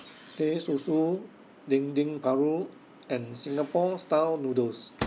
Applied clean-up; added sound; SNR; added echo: none; Microwave oven; 16 dB; none.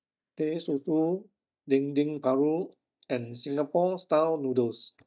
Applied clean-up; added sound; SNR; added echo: neural mask model DeepFilterNet 3.